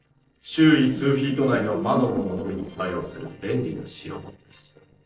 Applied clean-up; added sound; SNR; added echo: neural separator model SepFormer DNS4.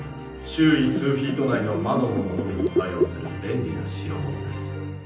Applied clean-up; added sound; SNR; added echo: none; Bathtub (filling or washing); 4 dB; reverberation time 0.6 s.